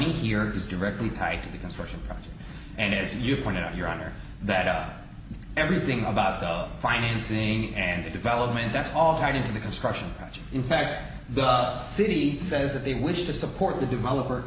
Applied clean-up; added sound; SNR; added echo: none; none; none; none.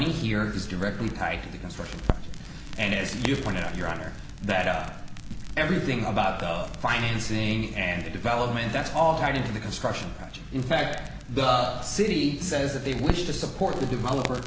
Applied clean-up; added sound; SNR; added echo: none; Crackle; 9 dB; none.